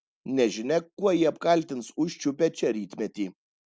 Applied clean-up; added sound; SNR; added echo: none; none; none; none.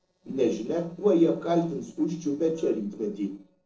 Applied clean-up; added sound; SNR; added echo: neural separator model SepFormer DNS4.